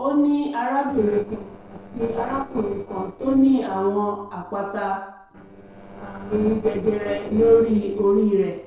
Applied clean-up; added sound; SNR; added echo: neural separator model SepFormer DNS4.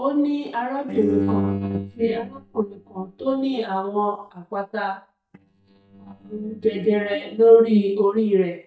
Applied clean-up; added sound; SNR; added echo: neural mask model DeepFilterNet 3.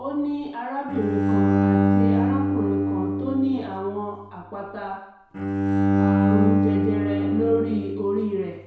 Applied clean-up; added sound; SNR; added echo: none; Bowed string instrument; -5 dB; reverberation time 0.7 s.